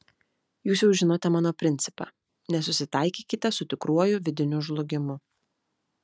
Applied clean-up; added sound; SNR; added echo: none; none; none; none.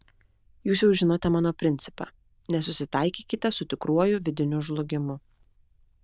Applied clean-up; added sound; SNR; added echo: neural diffusion model UNIVERSE++.